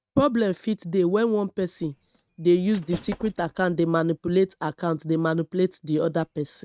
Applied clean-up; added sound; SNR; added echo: neural mask model RNNoise.